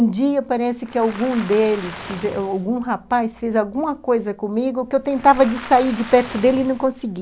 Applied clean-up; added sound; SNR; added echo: none; Waves, surf; 16 dB; none.